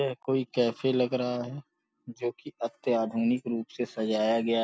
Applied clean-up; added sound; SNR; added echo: none; none; none; none.